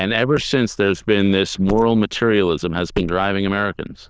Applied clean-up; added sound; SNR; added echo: neural diffusion model UNIVERSE++.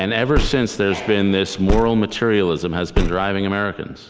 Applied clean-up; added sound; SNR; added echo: none; Car; 6 dB; none.